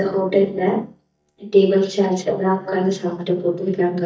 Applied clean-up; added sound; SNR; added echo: neural mask model DeepFilterNet 3.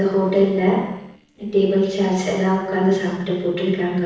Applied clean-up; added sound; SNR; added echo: neural separator model SepFormer DNS4.